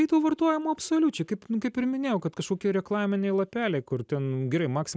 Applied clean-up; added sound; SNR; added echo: none; none; none; none.